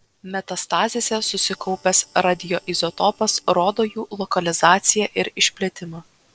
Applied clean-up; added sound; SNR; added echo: neural separator model SepFormer DNS4.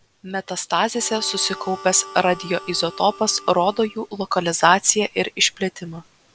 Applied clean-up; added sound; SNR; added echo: none; Harmonica; 17 dB; none.